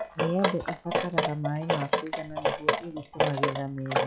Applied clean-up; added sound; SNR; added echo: classical method log-MMSE.